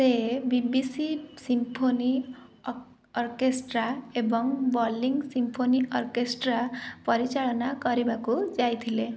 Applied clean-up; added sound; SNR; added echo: none; none; none; none.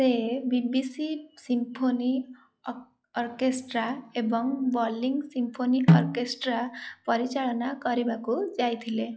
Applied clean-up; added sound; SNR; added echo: classical method log-MMSE.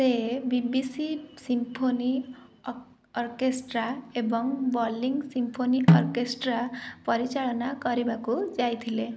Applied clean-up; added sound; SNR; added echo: none; Snare drum; -2 dB; none.